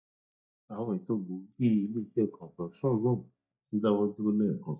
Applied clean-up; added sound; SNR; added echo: neural mask model DeepFilterNet 3.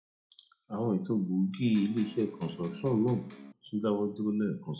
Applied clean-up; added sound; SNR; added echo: none; Electric guitar; 17 dB; reverberation time 0.3 s.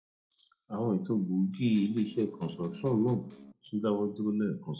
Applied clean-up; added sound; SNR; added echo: neural separator model SepFormer DNS4.